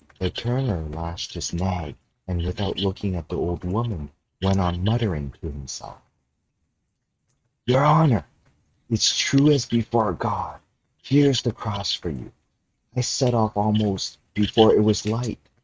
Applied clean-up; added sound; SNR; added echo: neural mask model RNNoise.